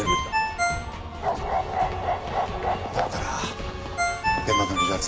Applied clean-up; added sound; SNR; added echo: none; Bark + Ringtone; -3 dB; none.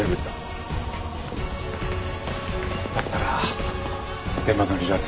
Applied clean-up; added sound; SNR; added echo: none; none; none; none.